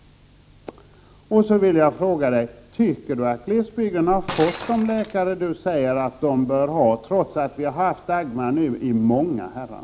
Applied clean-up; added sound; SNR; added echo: none; Shatter; 18 dB; none.